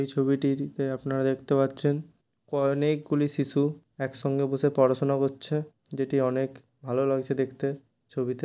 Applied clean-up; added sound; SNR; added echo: none; none; none; none.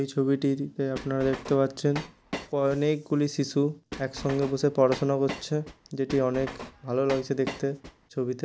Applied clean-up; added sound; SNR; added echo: none; Train; 13 dB; none.